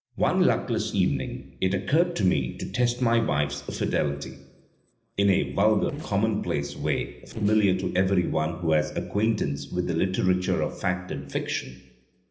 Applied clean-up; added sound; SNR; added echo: neural separator model SepFormer DNS4.